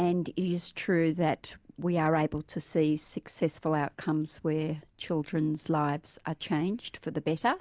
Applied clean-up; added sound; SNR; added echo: none; none; none; none.